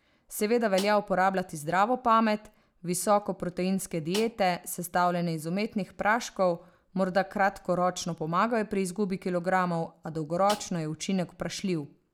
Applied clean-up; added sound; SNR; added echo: none; Snare drum; 16 dB; none.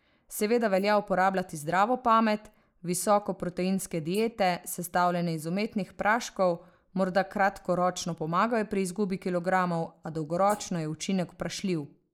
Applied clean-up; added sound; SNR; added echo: neural mask model Resemble Enhance denoiser.